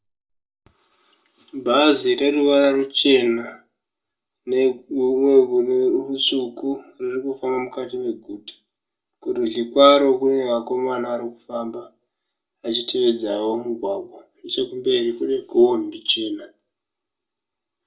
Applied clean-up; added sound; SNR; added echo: none; none; none; reverberation time 0.2 s.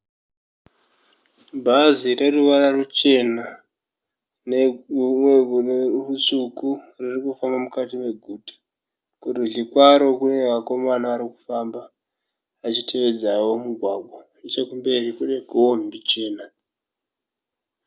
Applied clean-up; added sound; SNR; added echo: none; none; none; none.